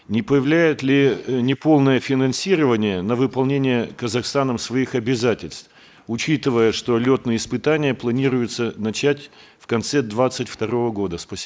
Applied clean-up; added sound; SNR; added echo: neural mask model Resemble Enhance denoiser.